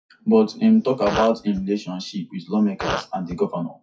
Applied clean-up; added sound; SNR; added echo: classical method WPE with log-MMSE.